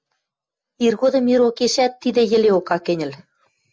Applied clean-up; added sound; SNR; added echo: none; none; none; none.